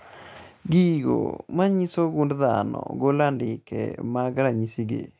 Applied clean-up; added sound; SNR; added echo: none; none; none; none.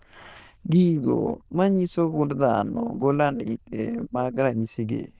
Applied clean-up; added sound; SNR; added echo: neural diffusion model UNIVERSE++.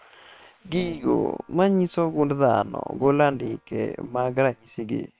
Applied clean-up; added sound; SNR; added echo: neural separator model SepFormer WHAM!.